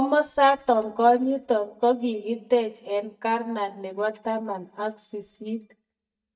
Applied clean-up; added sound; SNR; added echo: neural mask model DeepFilterNet 3.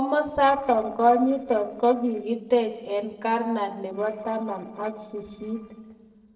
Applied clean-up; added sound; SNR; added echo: neural separator model SepFormer DNS4.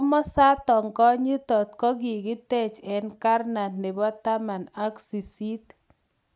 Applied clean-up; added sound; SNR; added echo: none; none; none; none.